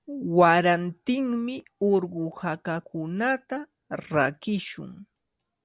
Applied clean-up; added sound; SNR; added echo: none; none; none; none.